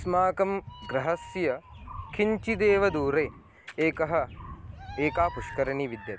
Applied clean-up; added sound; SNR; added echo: none; Meow; 14 dB; none.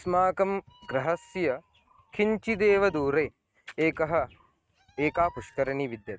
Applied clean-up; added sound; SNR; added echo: neural mask model RNNoise.